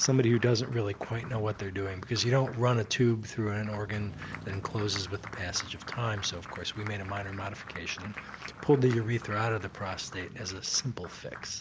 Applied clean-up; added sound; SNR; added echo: none; Motor vehicle (road) + Applause; 16 dB; none.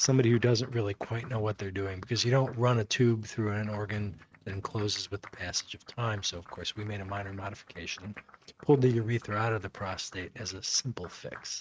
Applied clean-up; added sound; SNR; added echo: neural mask model RNNoise.